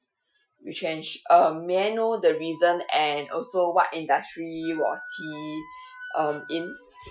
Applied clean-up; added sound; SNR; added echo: classical method Wiener filter.